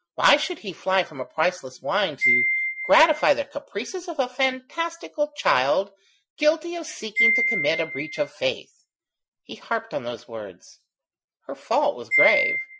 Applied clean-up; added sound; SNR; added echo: classical method Wiener filter.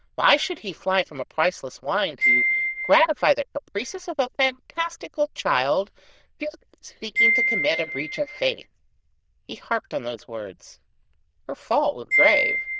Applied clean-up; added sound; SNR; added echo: neural diffusion model UNIVERSE++.